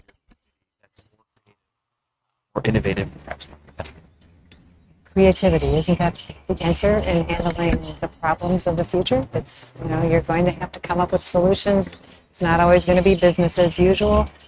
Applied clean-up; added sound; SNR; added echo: neural mask model RNNoise.